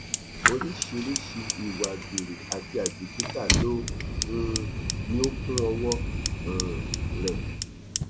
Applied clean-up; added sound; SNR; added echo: none; Fire; -3 dB; none.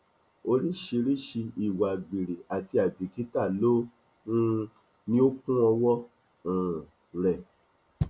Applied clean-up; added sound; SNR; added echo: none; none; none; none.